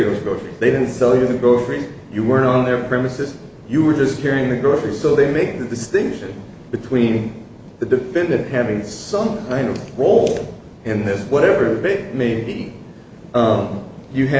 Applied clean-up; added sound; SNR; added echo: none; none; none; none.